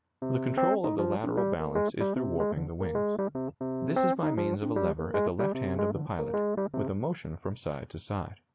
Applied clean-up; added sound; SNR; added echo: none; Piano; -4 dB; none.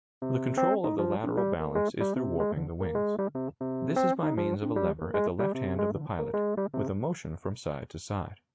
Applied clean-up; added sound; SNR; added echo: neural mask model RNNoise.